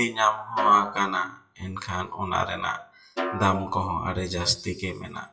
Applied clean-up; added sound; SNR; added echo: classical method WPE with log-MMSE.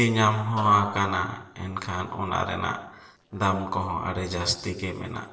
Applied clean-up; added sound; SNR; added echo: neural separator model SepFormer DNS4.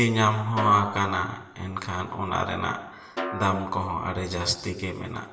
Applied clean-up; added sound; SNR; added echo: none; Snare drum; 12 dB; reverberation time 1.1 s.